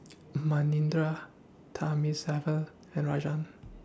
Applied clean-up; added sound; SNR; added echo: none; none; none; none.